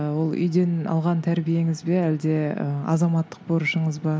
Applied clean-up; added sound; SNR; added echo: none; none; none; none.